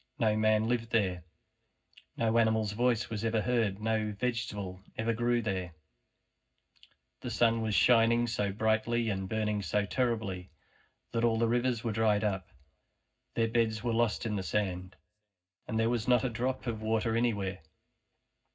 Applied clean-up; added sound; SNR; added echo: none; Wind; 19 dB; reverberation time 0.4 s.